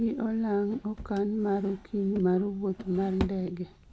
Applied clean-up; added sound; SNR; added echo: none; Drawer open or close; 14 dB; none.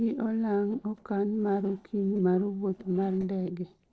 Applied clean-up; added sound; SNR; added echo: neural separator model SepFormer DNS4.